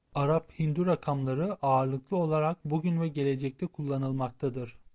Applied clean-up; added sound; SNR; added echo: none; none; none; none.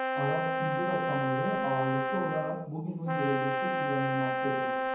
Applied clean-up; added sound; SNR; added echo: none; Brass instrument; -3 dB; reverberation time 1.2 s.